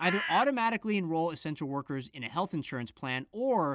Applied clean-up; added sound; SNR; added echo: none; Bird; 3 dB; none.